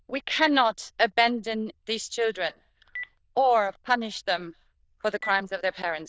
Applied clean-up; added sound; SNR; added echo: neural diffusion model UNIVERSE++.